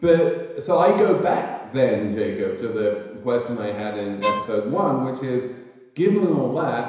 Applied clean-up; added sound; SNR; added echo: none; Bowed string instrument; 6 dB; reverberation time 1.0 s.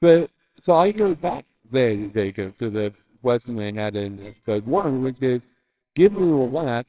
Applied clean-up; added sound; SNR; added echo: neural separator model SepFormer WHAMR!.